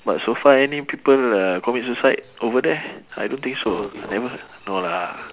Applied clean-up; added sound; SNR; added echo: none; none; none; none.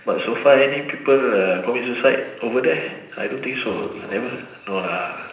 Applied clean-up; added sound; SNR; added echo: none; none; none; reverberation time 0.9 s.